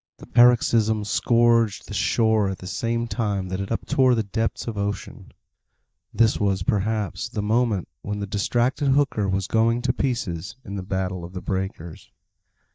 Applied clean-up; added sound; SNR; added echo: neural mask model DeepFilterNet 3.